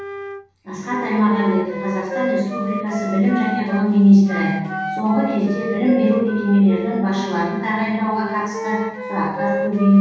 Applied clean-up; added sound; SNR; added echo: none; Wind instrument, woodwind instrument; 9 dB; reverberation time 1.3 s.